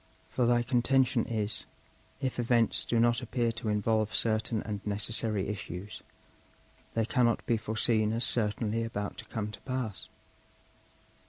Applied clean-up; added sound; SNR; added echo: none; none; none; none.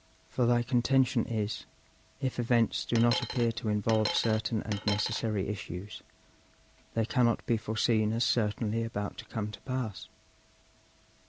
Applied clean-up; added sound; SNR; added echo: none; Coin (dropping); 6 dB; none.